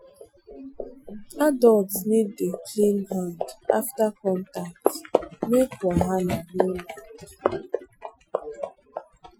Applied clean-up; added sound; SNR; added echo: classical method Wiener filter.